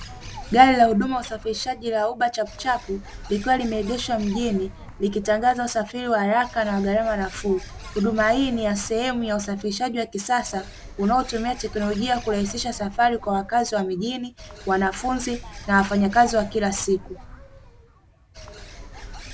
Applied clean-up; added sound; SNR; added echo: none; Bird; 16 dB; none.